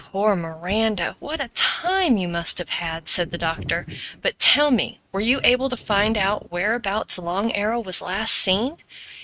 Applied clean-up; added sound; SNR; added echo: neural mask model RNNoise.